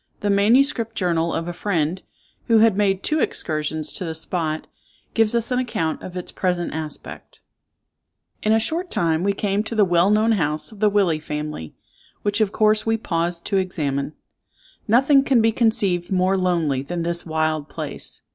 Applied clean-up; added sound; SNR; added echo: none; none; none; none.